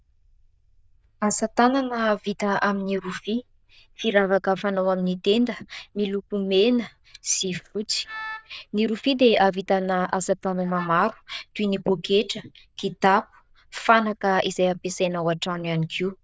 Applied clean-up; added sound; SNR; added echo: neural diffusion model UNIVERSE++.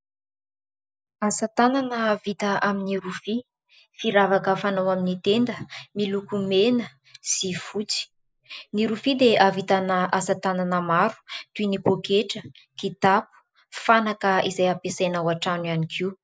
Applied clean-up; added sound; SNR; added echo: neural mask model Resemble Enhance denoiser.